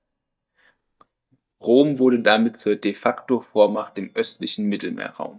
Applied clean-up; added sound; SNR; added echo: neural mask model DeepFilterNet 3.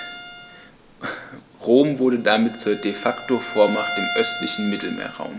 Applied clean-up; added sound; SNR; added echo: none; Bowed string instrument; 11 dB; none.